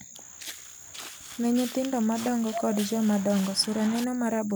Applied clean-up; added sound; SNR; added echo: none; Walk, footsteps; 15 dB; none.